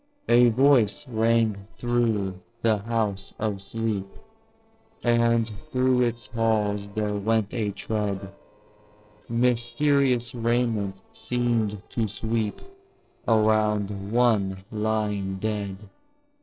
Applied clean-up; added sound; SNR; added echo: neural separator model SepFormer DNS4.